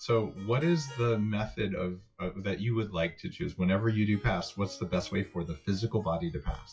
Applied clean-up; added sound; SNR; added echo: classical method WPE with log-MMSE.